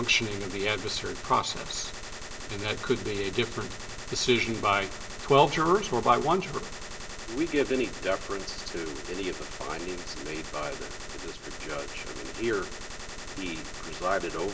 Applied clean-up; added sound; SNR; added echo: none; Gunshot, gunfire; 8 dB; reverberation time 0.6 s.